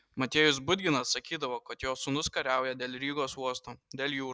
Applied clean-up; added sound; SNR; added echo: none; none; none; none.